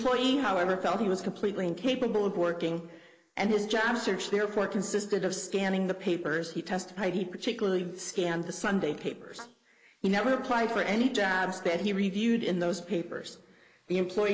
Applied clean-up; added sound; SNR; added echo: neural mask model Resemble Enhance denoiser.